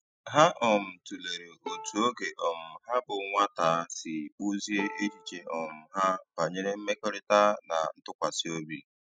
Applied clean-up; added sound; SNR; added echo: classical method spectral subtraction.